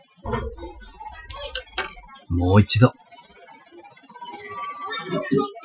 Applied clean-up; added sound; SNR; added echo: classical method Wiener filter.